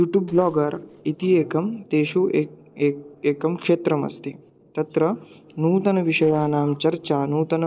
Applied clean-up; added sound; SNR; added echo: neural separator model SepFormer DNS4.